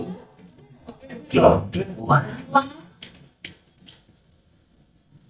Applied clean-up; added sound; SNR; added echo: neural mask model DeepFilterNet 3.